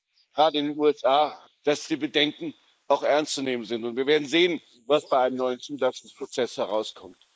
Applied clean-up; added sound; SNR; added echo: neural mask model Resemble Enhance denoiser.